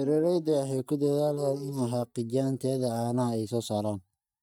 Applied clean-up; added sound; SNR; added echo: neural mask model DeepFilterNet 3.